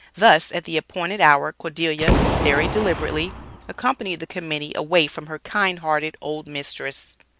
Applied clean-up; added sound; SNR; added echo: none; Boom; 1 dB; none.